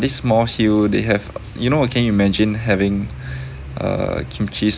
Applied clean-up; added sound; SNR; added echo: none; none; none; none.